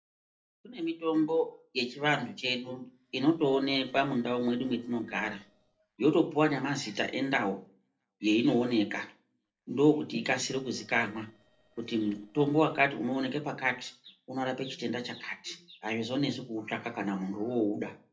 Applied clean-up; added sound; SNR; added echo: neural separator model SepFormer DNS4.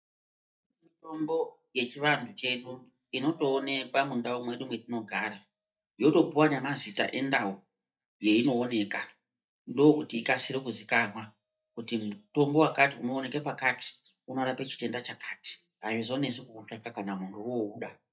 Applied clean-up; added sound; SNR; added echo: neural mask model DeepFilterNet 3.